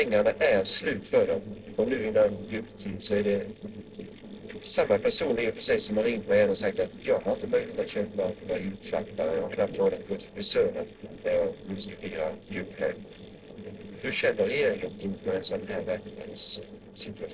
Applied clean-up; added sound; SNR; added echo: neural separator model SepFormer DNS4.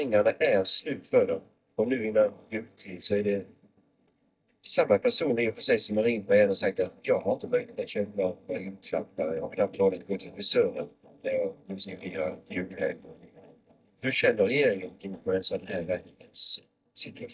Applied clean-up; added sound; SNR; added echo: neural mask model DeepFilterNet 3.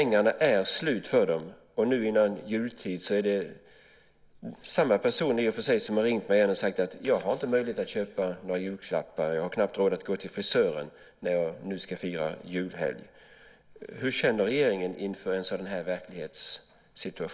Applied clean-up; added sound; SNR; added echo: none; none; none; none.